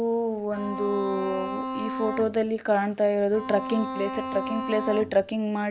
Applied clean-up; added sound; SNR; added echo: none; Bowed string instrument; 7 dB; none.